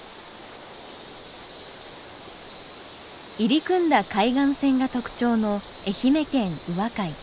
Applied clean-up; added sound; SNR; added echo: none; none; none; none.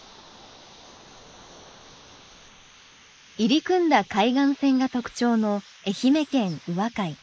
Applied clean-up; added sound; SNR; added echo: neural mask model Resemble Enhance denoiser.